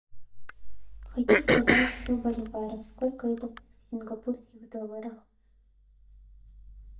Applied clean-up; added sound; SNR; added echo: neural mask model DeepFilterNet 3.